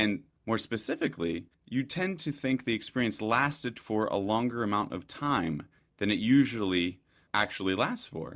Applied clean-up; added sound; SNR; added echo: none; none; none; none.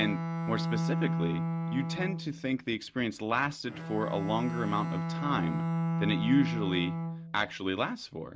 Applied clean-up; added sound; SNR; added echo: none; Bowed string instrument; 1 dB; none.